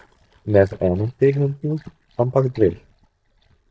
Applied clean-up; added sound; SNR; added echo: neural mask model DeepFilterNet 3.